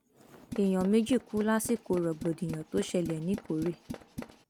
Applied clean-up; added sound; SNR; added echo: none; Tools; 13 dB; none.